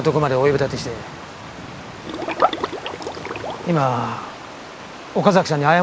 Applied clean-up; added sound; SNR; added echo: none; Liquid; 4 dB; none.